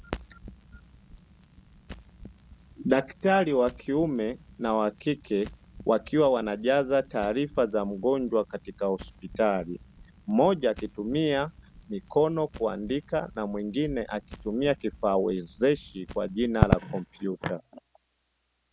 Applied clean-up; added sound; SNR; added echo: none; Crackle; 10 dB; none.